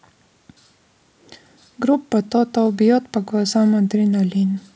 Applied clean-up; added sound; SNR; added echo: none; none; none; none.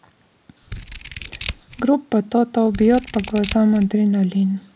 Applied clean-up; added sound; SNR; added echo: none; Scissors; 12 dB; none.